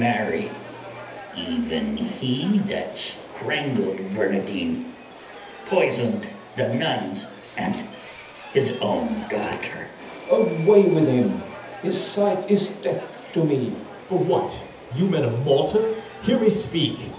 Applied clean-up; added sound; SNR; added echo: none; Subway, metro, underground; 16 dB; reverberation time 0.7 s.